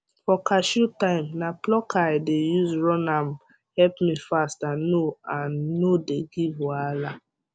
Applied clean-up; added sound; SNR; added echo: none; none; none; none.